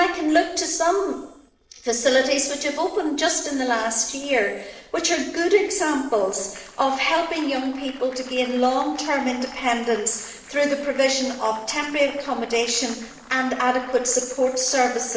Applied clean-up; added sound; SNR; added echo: neural separator model SepFormer DNS4.